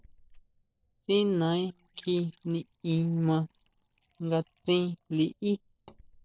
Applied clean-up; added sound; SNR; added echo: neural separator model SepFormer DNS4.